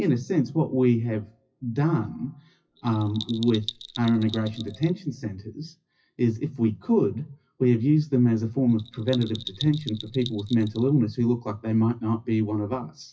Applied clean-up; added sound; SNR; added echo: classical method WPE with log-MMSE.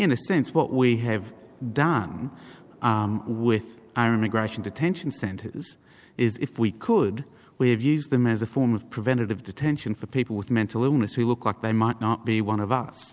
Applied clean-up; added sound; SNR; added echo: none; none; none; none.